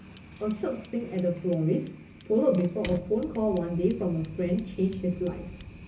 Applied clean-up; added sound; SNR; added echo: none; Fire; 15 dB; reverberation time 0.4 s.